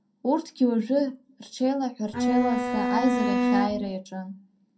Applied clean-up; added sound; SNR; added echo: none; Bowed string instrument; -3 dB; reverberation time 0.3 s.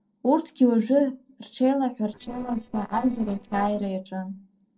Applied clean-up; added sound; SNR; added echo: neural separator model SepFormer DNS4.